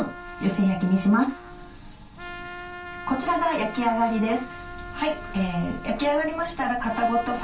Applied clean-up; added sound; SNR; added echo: none; Trumpet; 14 dB; reverberation time 0.2 s.